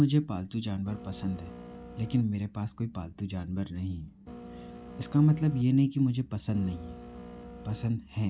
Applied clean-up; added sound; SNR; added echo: none; Printer; 15 dB; none.